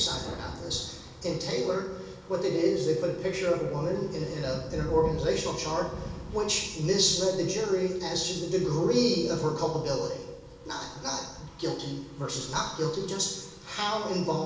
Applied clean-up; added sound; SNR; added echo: none; Thunder; 15 dB; reverberation time 0.7 s.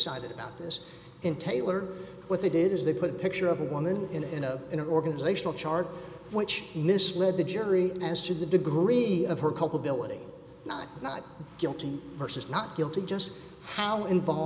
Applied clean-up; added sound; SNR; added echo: none; none; none; none.